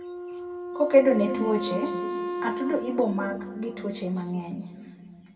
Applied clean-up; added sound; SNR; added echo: none; Wind instrument, woodwind instrument; 8 dB; reverberation time 1.9 s.